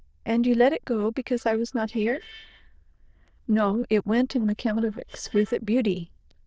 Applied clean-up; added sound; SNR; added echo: neural diffusion model UNIVERSE++.